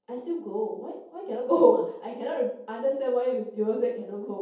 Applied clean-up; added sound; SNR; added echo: none; none; none; reverberation time 0.7 s.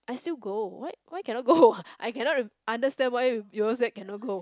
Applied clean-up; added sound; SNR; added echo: none; none; none; none.